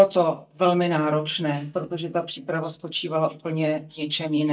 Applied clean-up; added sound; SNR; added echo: neural mask model DeepFilterNet 3.